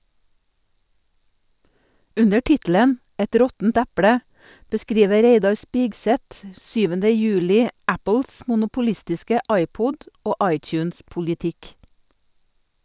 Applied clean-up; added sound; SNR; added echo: none; none; none; none.